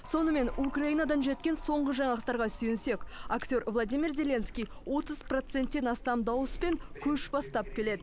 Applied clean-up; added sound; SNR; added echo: none; Chewing, mastication; 11 dB; none.